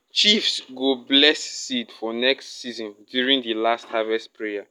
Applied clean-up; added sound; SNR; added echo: none; none; none; none.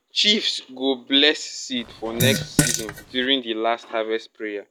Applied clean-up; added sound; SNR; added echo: none; Fart; 1 dB; none.